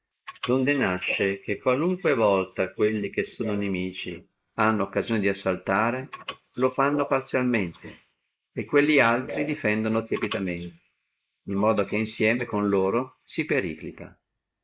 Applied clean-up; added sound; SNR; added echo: neural mask model Resemble Enhance denoiser.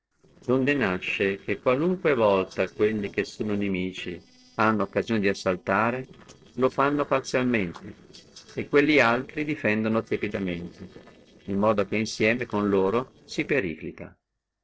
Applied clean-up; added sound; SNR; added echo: neural separator model SepFormer DNS4.